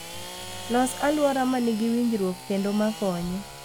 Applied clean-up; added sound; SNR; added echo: none; Sawing / Engine; 13 dB; none.